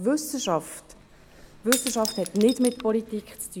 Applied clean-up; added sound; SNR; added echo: none; Shatter / Crushing; 10 dB; none.